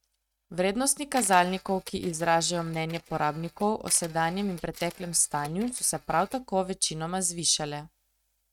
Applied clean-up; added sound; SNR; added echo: neural mask model RNNoise.